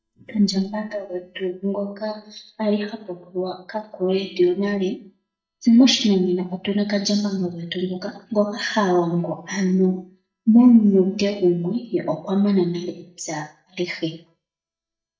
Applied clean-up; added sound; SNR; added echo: neural mask model DeepFilterNet 3.